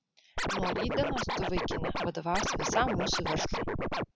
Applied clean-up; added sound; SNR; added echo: none; Scratching (performance technique); -3 dB; none.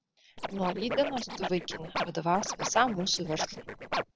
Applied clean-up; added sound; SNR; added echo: neural separator model SepFormer DNS4.